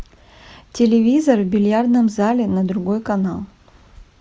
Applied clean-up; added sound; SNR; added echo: none; none; none; none.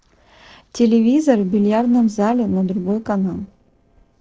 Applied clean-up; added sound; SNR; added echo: neural separator model SepFormer DNS4.